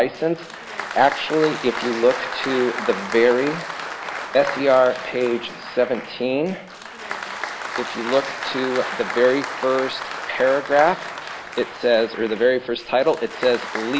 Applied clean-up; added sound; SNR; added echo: none; Applause; 9 dB; none.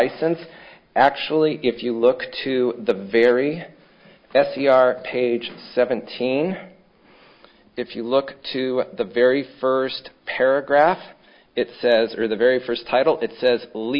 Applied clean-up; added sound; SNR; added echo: none; none; none; none.